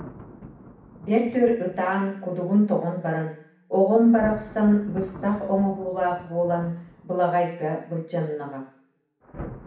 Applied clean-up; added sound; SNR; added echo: none; Thunder; 19 dB; reverberation time 0.6 s.